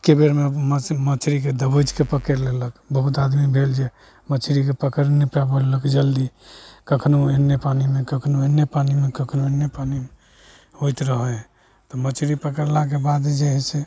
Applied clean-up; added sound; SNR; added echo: none; Bass drum / Keyboard (musical); 16 dB; none.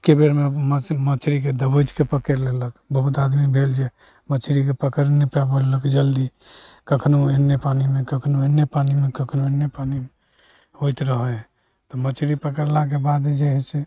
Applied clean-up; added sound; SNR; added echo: neural mask model RNNoise.